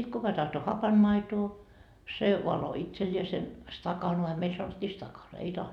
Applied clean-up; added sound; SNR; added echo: none; none; none; none.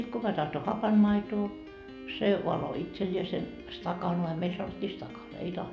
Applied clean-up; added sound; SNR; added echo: none; Piano; 15 dB; none.